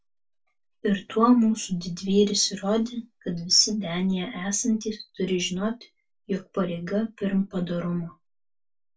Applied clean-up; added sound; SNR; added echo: none; none; none; reverberation time 0.2 s.